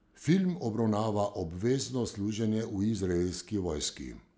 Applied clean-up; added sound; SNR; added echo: none; none; none; none.